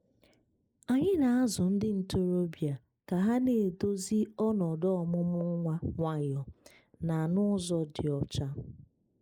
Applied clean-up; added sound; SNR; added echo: neural mask model Resemble Enhance denoiser.